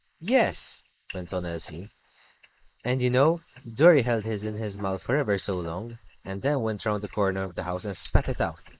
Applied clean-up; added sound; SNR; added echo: neural mask model Resemble Enhance denoiser.